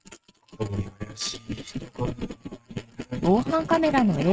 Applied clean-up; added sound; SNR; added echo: neural mask model RNNoise.